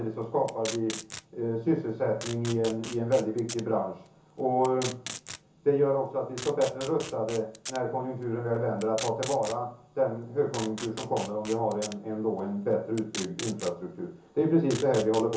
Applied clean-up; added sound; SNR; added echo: none; Packing tape, duct tape; 15 dB; reverberation time 0.7 s.